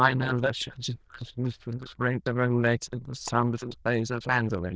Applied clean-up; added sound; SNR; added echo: neural diffusion model UNIVERSE++.